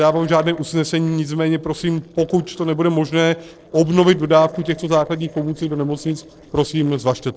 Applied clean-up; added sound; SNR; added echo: neural separator model SepFormer DNS4.